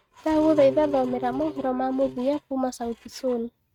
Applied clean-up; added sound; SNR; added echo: neural mask model RNNoise.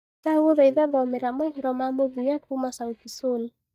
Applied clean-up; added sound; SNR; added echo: neural mask model DeepFilterNet 3.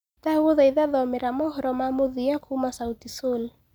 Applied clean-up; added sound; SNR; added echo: none; none; none; none.